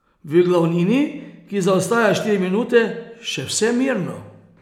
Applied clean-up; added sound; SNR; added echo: none; none; none; none.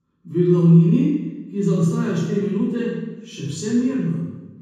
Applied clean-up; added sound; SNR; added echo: none; none; none; reverberation time 1.1 s.